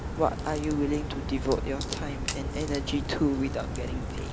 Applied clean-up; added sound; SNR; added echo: none; Crack; 3 dB; none.